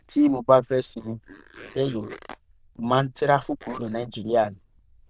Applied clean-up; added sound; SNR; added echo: neural diffusion model UNIVERSE++.